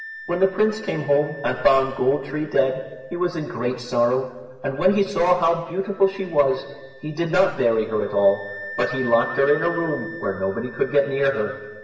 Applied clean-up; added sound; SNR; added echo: none; Wind instrument, woodwind instrument; 17 dB; reverberation time 1.1 s.